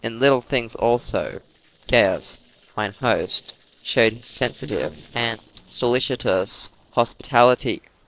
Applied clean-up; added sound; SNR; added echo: neural separator model SepFormer DNS4.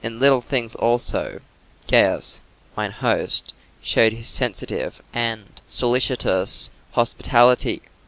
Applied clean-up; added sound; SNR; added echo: none; none; none; none.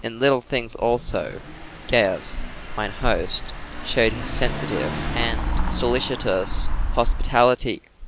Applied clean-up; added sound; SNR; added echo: none; Engine / Car; 3 dB; none.